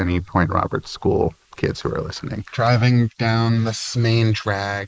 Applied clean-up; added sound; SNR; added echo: neural mask model Resemble Enhance denoiser.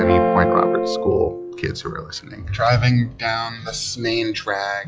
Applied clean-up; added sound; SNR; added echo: classical method log-MMSE.